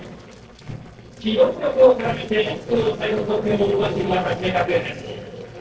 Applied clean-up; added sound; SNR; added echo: neural separator model SepFormer DNS4.